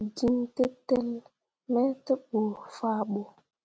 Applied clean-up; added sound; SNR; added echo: none; none; none; none.